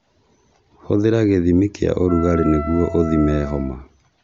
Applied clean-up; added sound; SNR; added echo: none; Wind instrument, woodwind instrument; 12 dB; none.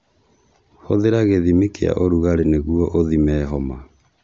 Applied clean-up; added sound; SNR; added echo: none; none; none; none.